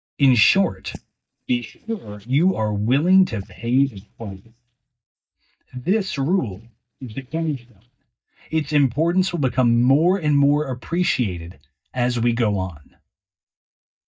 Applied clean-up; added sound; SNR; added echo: neural mask model DeepFilterNet 3.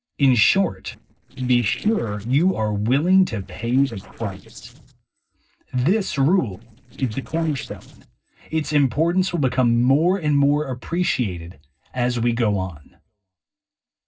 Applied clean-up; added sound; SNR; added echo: neural separator model SepFormer DNS4.